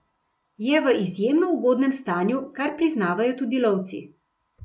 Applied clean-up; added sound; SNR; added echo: none; none; none; none.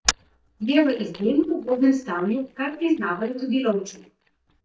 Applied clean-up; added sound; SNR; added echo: neural mask model DeepFilterNet 3.